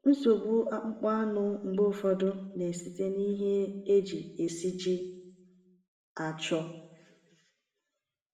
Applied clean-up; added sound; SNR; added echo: none; none; none; reverberation time 0.7 s.